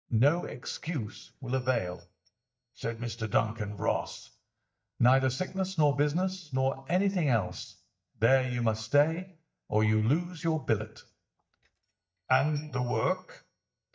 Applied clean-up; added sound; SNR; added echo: neural mask model DeepFilterNet 3.